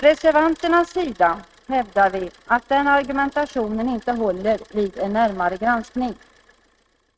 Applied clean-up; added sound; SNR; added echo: neural mask model RNNoise.